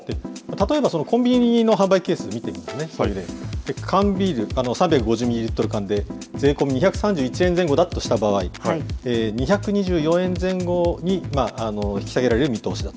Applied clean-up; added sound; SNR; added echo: none; none; none; none.